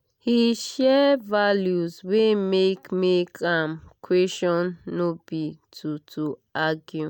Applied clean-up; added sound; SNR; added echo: none; none; none; none.